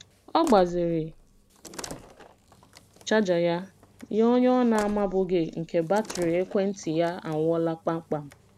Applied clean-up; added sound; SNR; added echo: none; Slam; 19 dB; none.